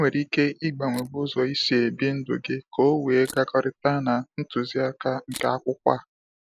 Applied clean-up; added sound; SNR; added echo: neural mask model Resemble Enhance denoiser.